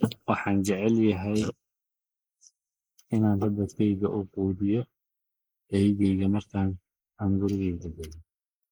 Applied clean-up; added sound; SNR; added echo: neural mask model Resemble Enhance denoiser.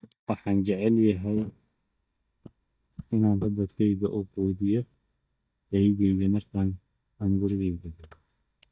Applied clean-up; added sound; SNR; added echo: neural mask model DeepFilterNet 3.